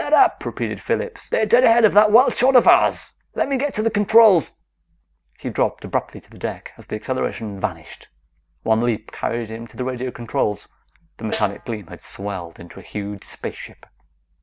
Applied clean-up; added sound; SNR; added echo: none; Snare drum; 16 dB; none.